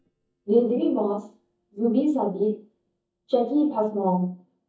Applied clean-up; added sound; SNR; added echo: neural mask model DeepFilterNet 3.